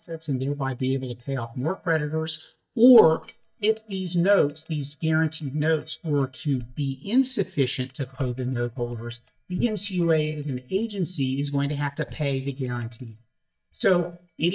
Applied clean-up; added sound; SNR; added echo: neural mask model DeepFilterNet 3.